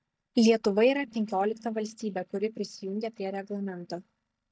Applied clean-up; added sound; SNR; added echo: neural mask model DeepFilterNet 3.